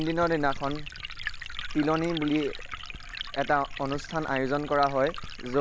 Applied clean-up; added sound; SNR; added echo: none; Liquid; 8 dB; none.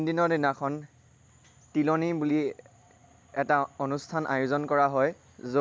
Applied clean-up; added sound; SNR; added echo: none; none; none; none.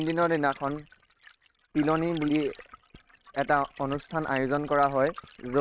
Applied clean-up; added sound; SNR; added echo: neural mask model RNNoise.